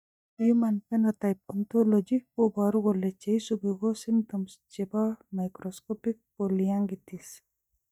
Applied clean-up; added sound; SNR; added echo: neural mask model DeepFilterNet 3.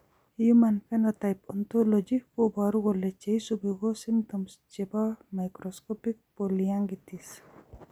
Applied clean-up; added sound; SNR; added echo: none; none; none; none.